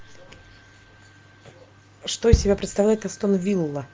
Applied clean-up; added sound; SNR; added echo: none; Bass drum; -2 dB; none.